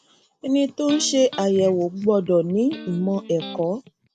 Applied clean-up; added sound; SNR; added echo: none; Electric guitar; 17 dB; none.